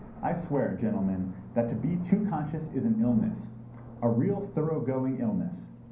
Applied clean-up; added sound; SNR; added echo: none; Thunder / Rain; 20 dB; reverberation time 0.6 s.